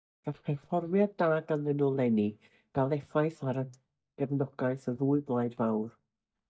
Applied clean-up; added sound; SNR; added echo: neural mask model DeepFilterNet 3.